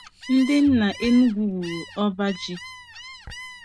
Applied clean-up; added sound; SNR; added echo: none; Bowed string instrument + Gull, seagull; 16 dB; none.